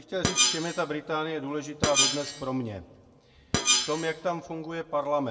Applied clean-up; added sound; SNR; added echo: none; Screech; -2 dB; reverberation time 1.5 s.